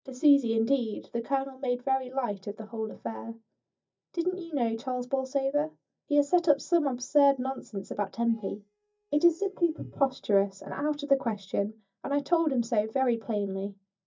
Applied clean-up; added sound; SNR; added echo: neural mask model DeepFilterNet 3.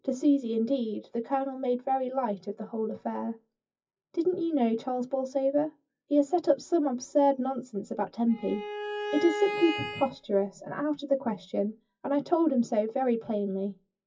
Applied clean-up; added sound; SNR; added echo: classical method WPE with log-MMSE.